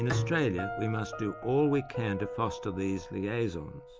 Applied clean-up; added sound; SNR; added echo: none; Bowed string instrument + Piano; 7 dB; none.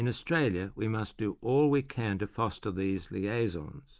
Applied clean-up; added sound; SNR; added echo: none; none; none; none.